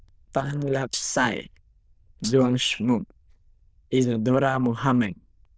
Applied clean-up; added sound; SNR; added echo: neural diffusion model UNIVERSE++.